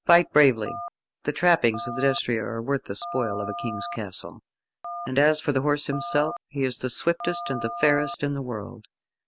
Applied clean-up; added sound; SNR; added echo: none; Telephone; 11 dB; none.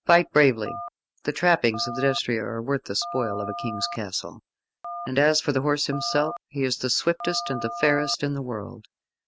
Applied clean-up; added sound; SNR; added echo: neural mask model RNNoise.